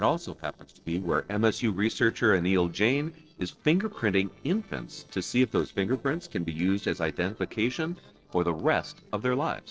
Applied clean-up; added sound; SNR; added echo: neural separator model SepFormer DNS4.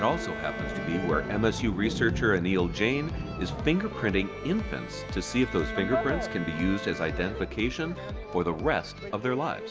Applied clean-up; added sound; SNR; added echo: none; Bowed string instrument; 13 dB; none.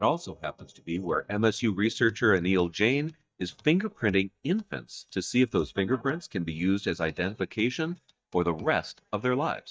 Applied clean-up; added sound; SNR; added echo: neural mask model DeepFilterNet 3.